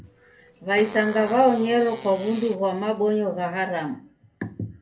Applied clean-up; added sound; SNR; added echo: none; Fart; 17 dB; reverberation time 0.3 s.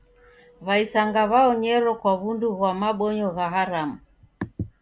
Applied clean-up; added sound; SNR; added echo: none; none; none; none.